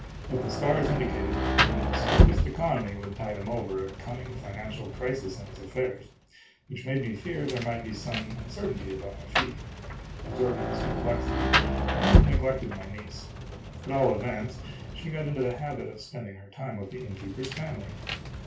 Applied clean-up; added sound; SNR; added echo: none; Rain; -3 dB; reverberation time 0.2 s.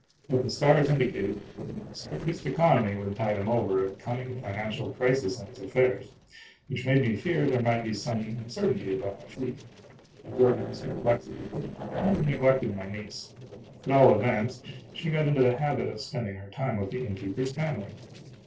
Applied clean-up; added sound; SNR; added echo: neural separator model SepFormer DNS4.